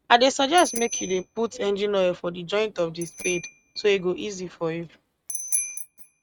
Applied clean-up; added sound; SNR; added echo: neural mask model RNNoise.